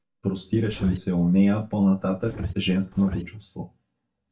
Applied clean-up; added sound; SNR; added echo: neural mask model DeepFilterNet 3.